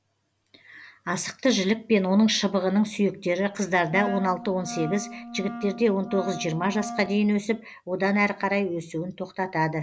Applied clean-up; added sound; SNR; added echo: none; Wind instrument, woodwind instrument; 11 dB; none.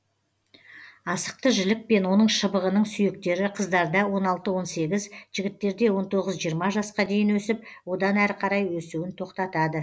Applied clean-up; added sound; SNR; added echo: none; none; none; none.